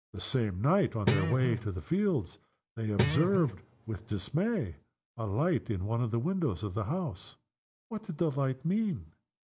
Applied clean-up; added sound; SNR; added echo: none; Guitar; 2 dB; none.